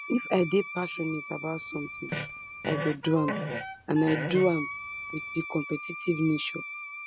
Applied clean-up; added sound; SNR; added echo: none; Fart + Wind instrument, woodwind instrument; 7 dB; none.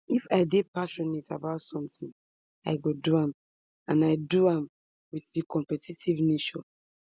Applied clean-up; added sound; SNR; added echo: none; none; none; none.